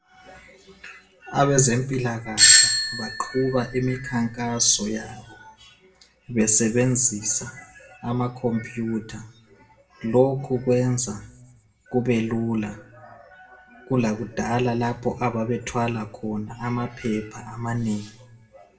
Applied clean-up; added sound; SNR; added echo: none; Doorbell; -5 dB; reverberation time 0.4 s.